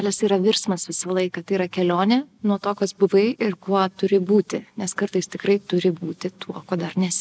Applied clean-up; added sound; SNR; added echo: none; none; none; none.